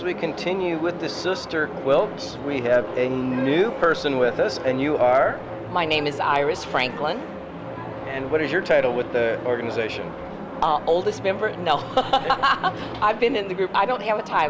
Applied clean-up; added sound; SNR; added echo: none; none; none; none.